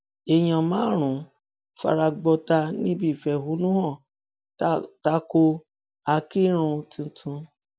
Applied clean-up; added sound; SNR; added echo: none; none; none; none.